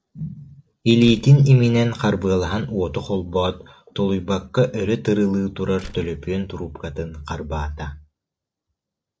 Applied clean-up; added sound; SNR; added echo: neural separator model SepFormer DNS4.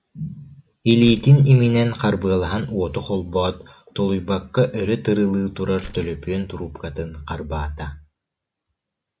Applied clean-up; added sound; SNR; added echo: none; Slam; 20 dB; none.